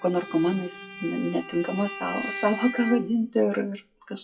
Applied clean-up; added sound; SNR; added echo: classical method WPE with log-MMSE.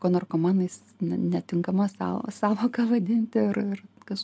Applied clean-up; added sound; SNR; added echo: none; none; none; none.